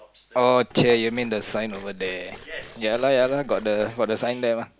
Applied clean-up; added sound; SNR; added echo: none; Liquid; 20 dB; none.